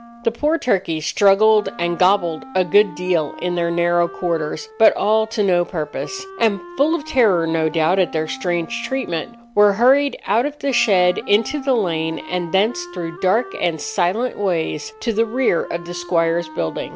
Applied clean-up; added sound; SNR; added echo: none; Wind instrument, woodwind instrument; 18 dB; none.